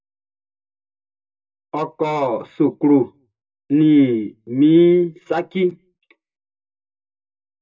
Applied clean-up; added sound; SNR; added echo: none; none; none; reverberation time 0.2 s.